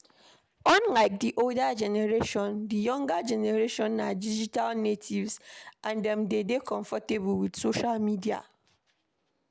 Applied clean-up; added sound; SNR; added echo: none; none; none; none.